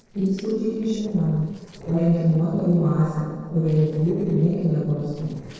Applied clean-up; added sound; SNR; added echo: neural separator model SepFormer DNS4.